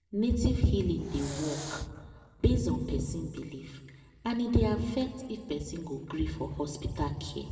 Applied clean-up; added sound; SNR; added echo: none; Hiss; 12 dB; reverberation time 1.7 s.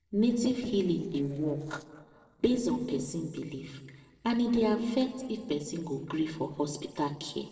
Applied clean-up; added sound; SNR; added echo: neural separator model SepFormer DNS4.